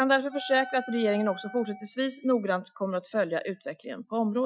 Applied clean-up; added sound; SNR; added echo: classical method Wiener filter.